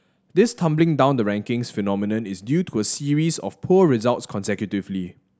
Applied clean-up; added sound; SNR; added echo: none; none; none; none.